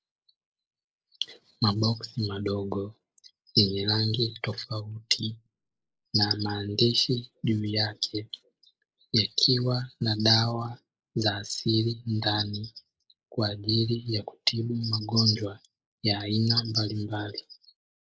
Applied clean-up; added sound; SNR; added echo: neural mask model Resemble Enhance denoiser.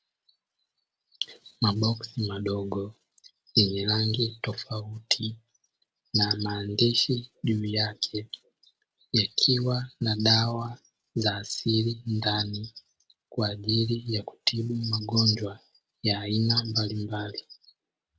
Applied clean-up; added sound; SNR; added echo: none; none; none; none.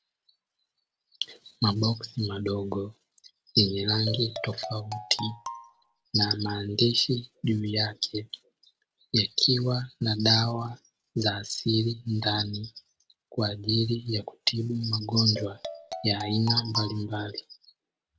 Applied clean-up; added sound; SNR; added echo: none; Marimba, xylophone; 11 dB; none.